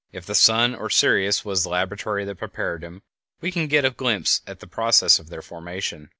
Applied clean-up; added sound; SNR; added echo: none; none; none; none.